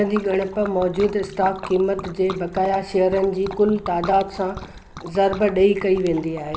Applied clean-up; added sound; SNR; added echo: none; Liquid; 15 dB; none.